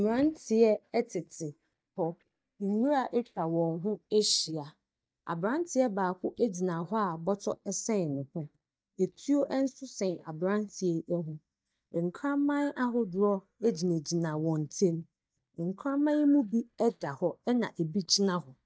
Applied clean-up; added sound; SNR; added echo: neural mask model DeepFilterNet 3.